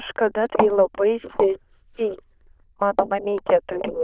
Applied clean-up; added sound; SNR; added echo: neural diffusion model UNIVERSE++.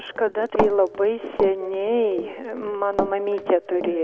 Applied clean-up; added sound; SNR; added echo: none; Run; 9 dB; none.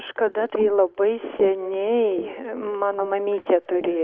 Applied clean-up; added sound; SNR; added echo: neural mask model Resemble Enhance denoiser.